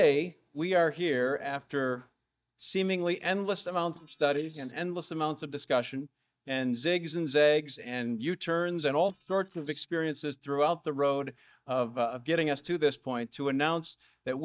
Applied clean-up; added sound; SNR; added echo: neural mask model DeepFilterNet 3.